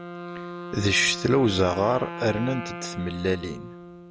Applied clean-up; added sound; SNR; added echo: none; Wind instrument, woodwind instrument; 10 dB; none.